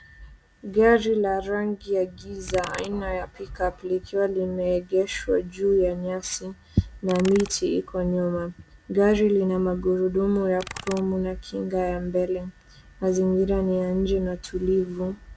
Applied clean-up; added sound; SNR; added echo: none; Computer keyboard; 18 dB; none.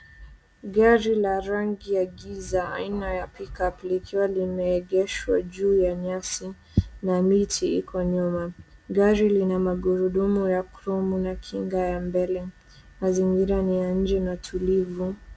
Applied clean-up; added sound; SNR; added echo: none; none; none; none.